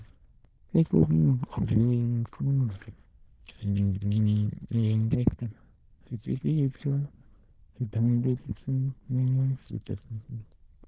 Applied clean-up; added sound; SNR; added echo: neural diffusion model UNIVERSE++.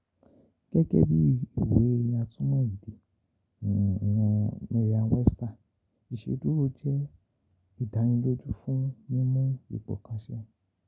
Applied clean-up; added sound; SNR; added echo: none; none; none; none.